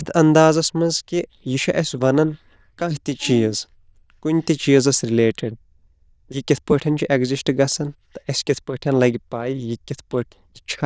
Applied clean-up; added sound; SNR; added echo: neural diffusion model UNIVERSE++.